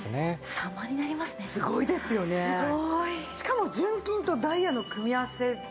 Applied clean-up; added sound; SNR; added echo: none; none; none; none.